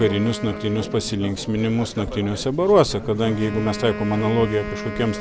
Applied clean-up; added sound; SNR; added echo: none; Wind instrument, woodwind instrument; 12 dB; none.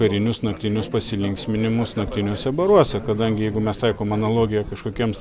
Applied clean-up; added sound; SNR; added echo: none; none; none; none.